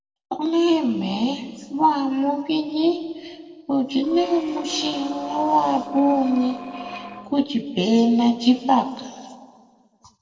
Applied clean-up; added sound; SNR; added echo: neural separator model SepFormer DNS4.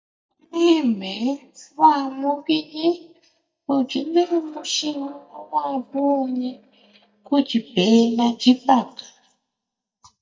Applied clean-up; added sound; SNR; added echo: neural mask model DeepFilterNet 3.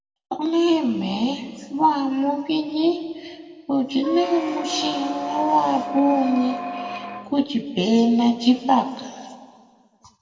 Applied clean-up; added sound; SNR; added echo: none; Squeak; 8 dB; reverberation time 1.8 s.